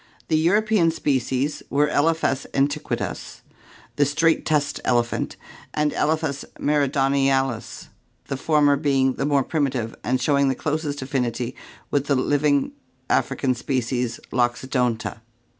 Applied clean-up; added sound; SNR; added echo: none; none; none; none.